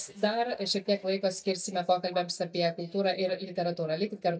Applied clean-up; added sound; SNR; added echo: neural mask model DeepFilterNet 3.